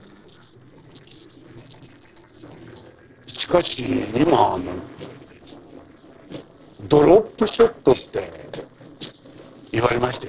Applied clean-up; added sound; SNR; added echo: neural separator model SepFormer DNS4.